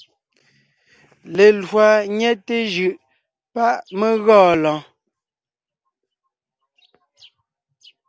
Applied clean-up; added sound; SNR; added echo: none; none; none; none.